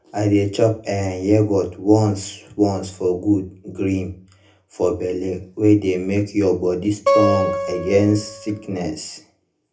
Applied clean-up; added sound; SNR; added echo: none; Acoustic guitar; 2 dB; reverberation time 0.3 s.